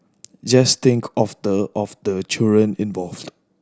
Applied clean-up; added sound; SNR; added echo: none; none; none; none.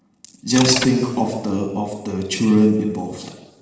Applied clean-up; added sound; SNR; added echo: none; Mechanisms; 10 dB; reverberation time 1.1 s.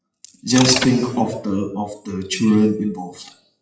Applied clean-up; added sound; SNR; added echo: classical method WPE with log-MMSE.